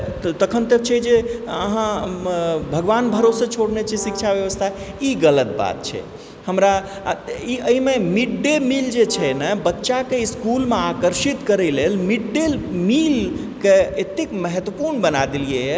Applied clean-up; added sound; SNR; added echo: none; Brass instrument; 15 dB; none.